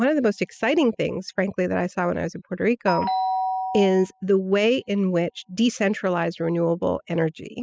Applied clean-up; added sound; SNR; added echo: classical method spectral subtraction.